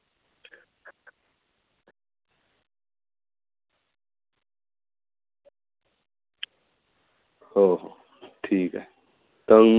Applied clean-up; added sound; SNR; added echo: none; none; none; none.